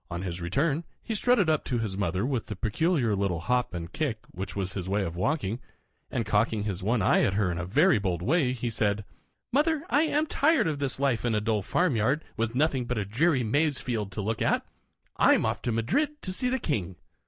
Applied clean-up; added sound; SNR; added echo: none; none; none; none.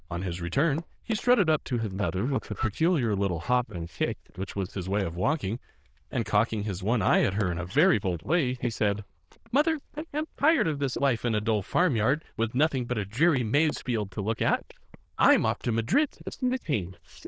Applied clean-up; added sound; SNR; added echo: neural diffusion model UNIVERSE++.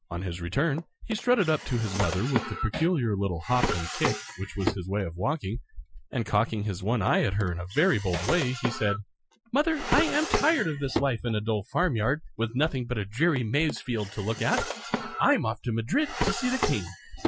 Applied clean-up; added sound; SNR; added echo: classical method Wiener filter.